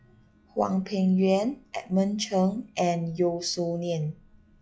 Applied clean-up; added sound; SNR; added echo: classical method log-MMSE.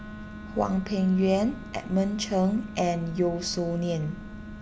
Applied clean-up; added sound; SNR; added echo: none; Wind instrument, woodwind instrument; 16 dB; none.